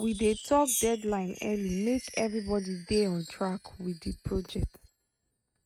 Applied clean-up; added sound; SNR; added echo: neural mask model RNNoise.